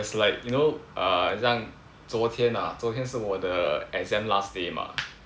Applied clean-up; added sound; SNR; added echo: none; none; none; none.